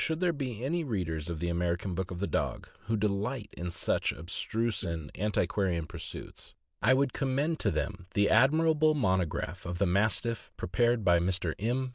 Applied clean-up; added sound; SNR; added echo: neural mask model Resemble Enhance denoiser.